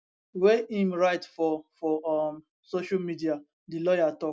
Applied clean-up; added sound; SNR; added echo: none; none; none; none.